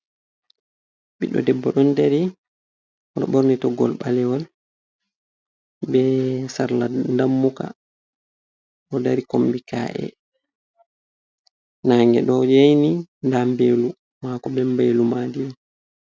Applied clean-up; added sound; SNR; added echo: none; none; none; none.